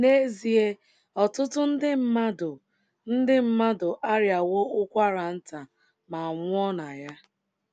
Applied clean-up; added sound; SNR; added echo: none; none; none; none.